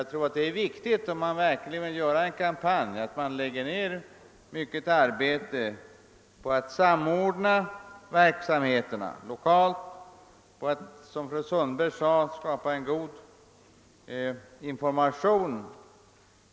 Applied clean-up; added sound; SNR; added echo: none; none; none; none.